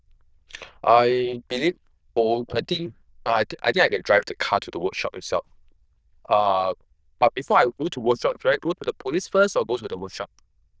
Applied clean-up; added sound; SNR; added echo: neural diffusion model UNIVERSE++.